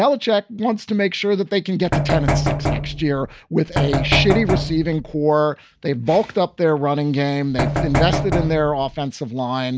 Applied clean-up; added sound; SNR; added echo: none; Knock; 2 dB; none.